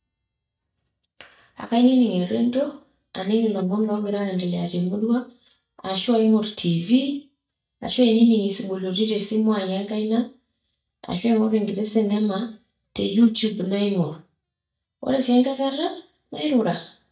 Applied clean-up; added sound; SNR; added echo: neural mask model DeepFilterNet 3.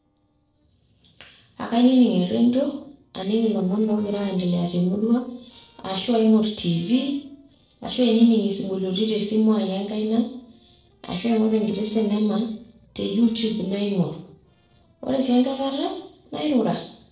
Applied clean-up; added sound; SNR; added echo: neural separator model SepFormer DNS4.